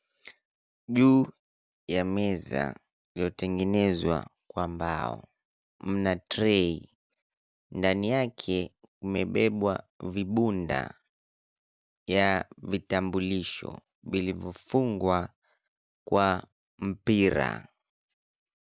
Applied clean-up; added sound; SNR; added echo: none; none; none; none.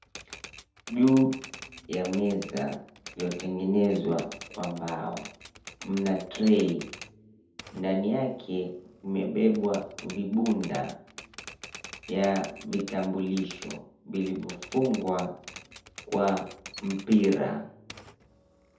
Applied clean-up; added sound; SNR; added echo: none; Typewriter; 17 dB; reverberation time 0.6 s.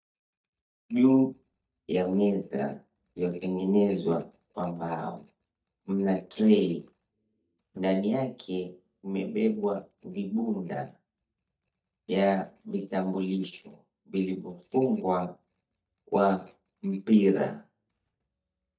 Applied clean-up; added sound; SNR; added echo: neural mask model DeepFilterNet 3.